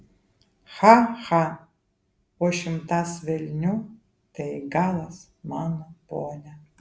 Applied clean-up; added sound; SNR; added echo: none; none; none; none.